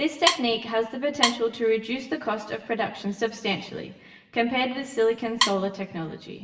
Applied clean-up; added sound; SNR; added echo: none; Wood; 2 dB; reverberation time 1.0 s.